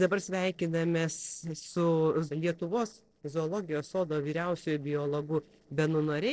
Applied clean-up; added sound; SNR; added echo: neural separator model SepFormer DNS4.